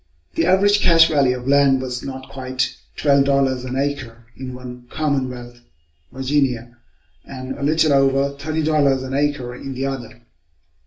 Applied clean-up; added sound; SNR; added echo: none; none; none; reverberation time 0.3 s.